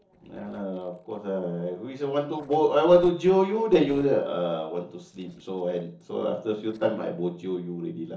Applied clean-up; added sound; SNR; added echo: neural separator model SepFormer DNS4.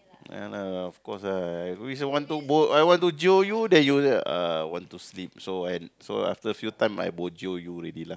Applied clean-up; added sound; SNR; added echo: none; none; none; none.